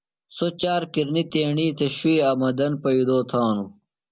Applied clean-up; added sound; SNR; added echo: none; none; none; none.